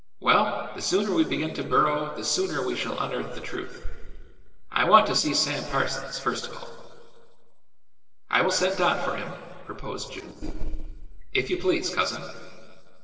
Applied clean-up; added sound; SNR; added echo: neural separator model SepFormer DNS4.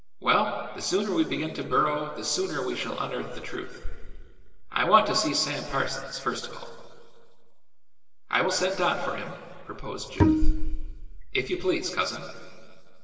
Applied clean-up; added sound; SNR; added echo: none; Bowed string instrument; -2 dB; reverberation time 2.0 s.